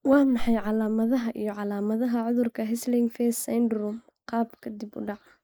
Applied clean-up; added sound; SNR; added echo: neural mask model Resemble Enhance denoiser.